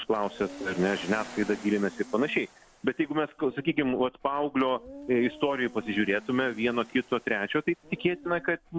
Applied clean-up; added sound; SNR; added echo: none; Waves, surf + Dog; 18 dB; none.